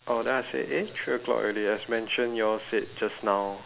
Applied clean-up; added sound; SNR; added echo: none; none; none; none.